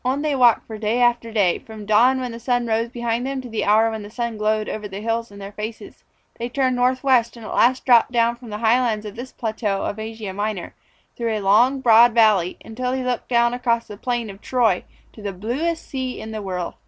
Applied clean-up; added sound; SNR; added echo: none; none; none; none.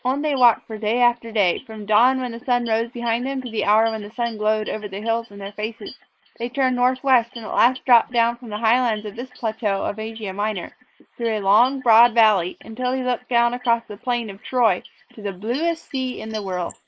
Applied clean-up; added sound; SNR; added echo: neural mask model Resemble Enhance denoiser.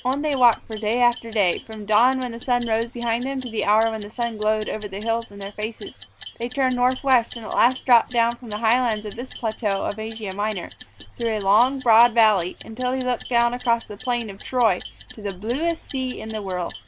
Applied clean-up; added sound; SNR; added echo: none; Clock; 5 dB; none.